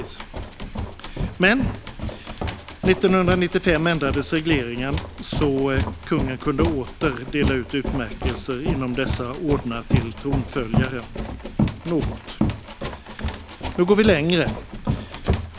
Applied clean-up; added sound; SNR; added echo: none; Run; 3 dB; none.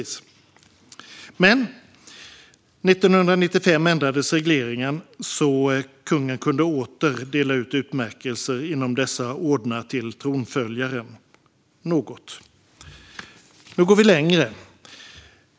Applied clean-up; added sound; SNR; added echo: none; none; none; none.